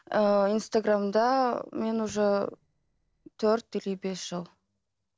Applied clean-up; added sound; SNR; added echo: neural separator model SepFormer DNS4.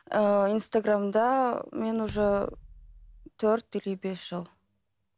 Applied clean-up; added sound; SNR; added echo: none; Bass drum; 18 dB; none.